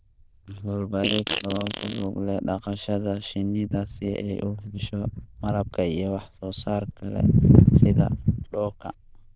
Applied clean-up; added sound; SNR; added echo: neural diffusion model UNIVERSE++.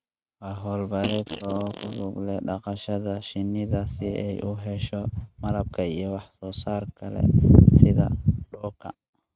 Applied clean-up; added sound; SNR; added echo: neural mask model RNNoise.